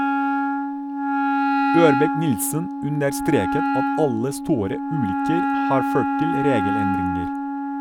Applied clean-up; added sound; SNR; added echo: none; Wind instrument, woodwind instrument; -2 dB; none.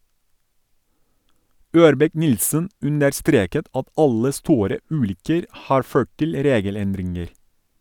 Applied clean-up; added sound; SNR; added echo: none; none; none; none.